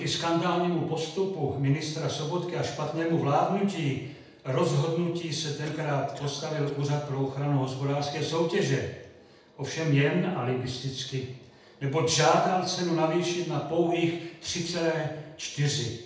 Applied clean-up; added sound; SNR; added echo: none; Cough; 19 dB; reverberation time 0.8 s.